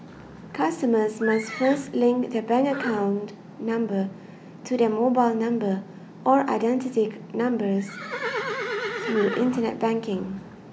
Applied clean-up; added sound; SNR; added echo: none; Livestock, farm animals, working animals; 12 dB; none.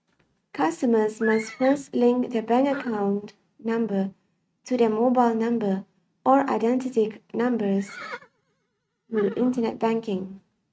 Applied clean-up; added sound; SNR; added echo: neural mask model RNNoise.